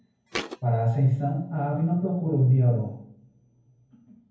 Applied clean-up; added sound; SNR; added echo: none; Thump, thud; 9 dB; reverberation time 0.9 s.